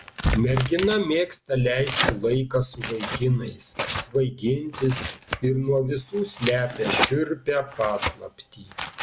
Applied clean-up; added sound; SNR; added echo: none; Tearing; 6 dB; none.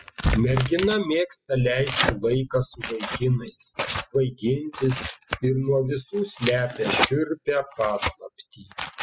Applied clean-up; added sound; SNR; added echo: classical method spectral subtraction.